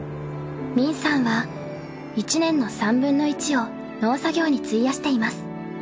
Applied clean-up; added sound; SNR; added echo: none; none; none; none.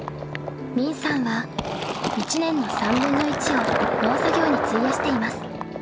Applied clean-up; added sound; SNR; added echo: none; Fill (with liquid); 1 dB; none.